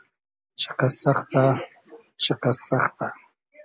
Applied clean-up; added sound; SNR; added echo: none; none; none; none.